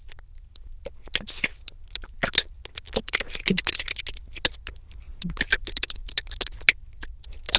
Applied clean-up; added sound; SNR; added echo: neural diffusion model UNIVERSE++.